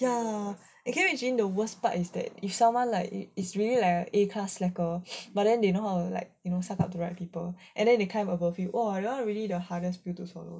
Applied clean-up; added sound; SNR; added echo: none; none; none; none.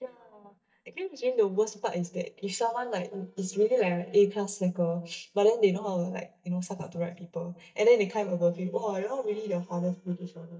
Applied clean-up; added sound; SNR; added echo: neural mask model DeepFilterNet 3.